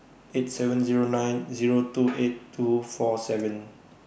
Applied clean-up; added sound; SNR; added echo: none; none; none; none.